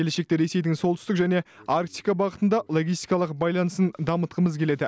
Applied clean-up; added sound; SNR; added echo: none; none; none; none.